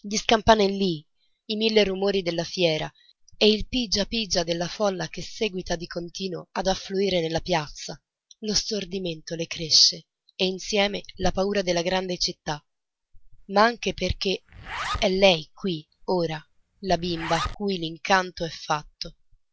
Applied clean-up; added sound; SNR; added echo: none; Zipper (clothing); 12 dB; none.